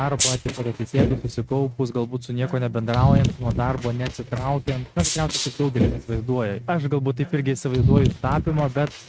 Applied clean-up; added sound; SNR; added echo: neural mask model RNNoise.